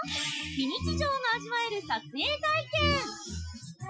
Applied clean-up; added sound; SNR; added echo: classical method Wiener filter.